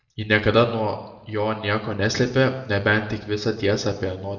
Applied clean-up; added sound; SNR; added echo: none; none; none; reverberation time 0.8 s.